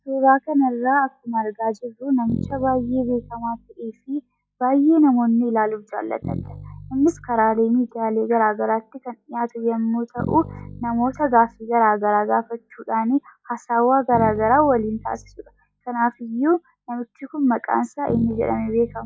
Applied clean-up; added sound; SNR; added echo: classical method log-MMSE.